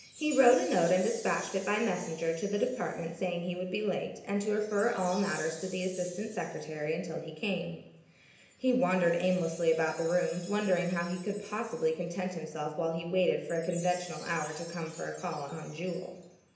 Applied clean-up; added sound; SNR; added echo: none; Chime; 19 dB; reverberation time 0.8 s.